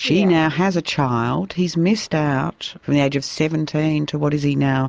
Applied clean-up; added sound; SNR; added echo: none; none; none; none.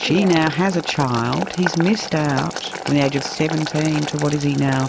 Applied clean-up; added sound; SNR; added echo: none; Boiling; 10 dB; none.